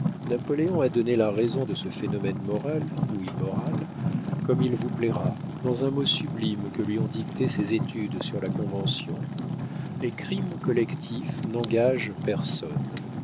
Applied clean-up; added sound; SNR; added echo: none; Fire; 2 dB; none.